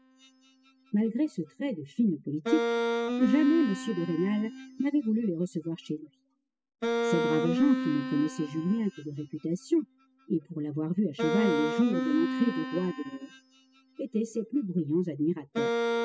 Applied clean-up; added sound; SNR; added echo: classical method spectral subtraction.